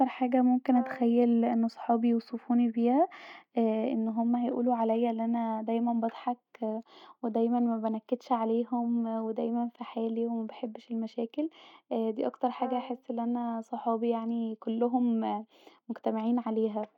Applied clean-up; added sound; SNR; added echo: neural mask model RNNoise.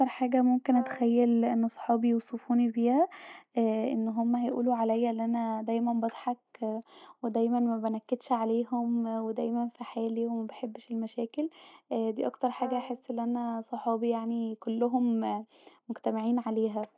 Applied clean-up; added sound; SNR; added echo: none; Brass instrument; 14 dB; none.